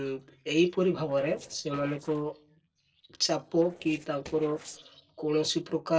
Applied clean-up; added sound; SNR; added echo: neural separator model SepFormer DNS4.